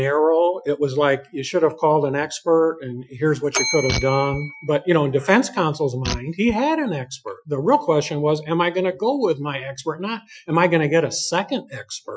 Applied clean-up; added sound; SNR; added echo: classical method Wiener filter.